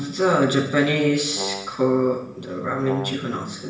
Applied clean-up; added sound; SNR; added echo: none; Brass instrument; 11 dB; reverberation time 0.8 s.